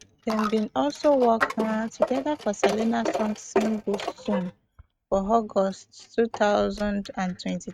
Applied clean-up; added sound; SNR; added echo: neural mask model RNNoise.